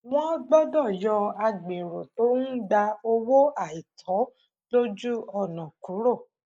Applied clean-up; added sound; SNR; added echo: neural mask model Resemble Enhance denoiser.